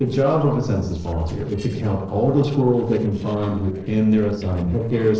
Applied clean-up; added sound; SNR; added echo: neural separator model SepFormer DNS4.